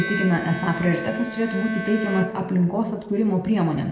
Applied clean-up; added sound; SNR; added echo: none; Bowed string instrument; 10 dB; reverberation time 0.9 s.